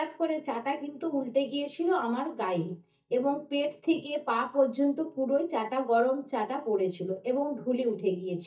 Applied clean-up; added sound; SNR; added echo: neural mask model DeepFilterNet 3.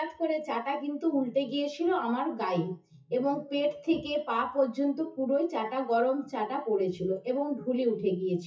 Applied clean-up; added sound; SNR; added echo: classical method WPE with log-MMSE.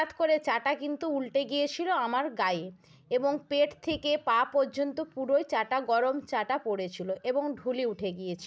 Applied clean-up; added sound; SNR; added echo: none; none; none; none.